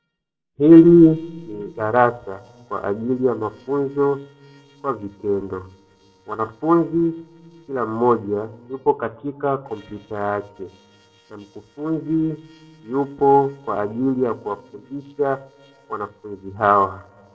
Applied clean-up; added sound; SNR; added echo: neural separator model SepFormer DNS4.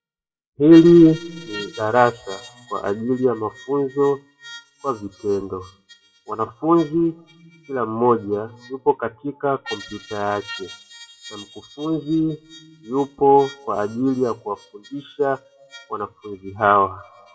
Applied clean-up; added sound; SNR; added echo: classical method WPE with log-MMSE.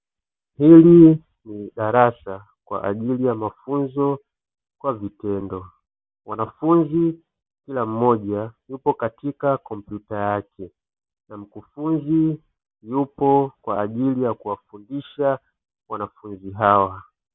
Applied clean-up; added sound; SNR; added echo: none; none; none; none.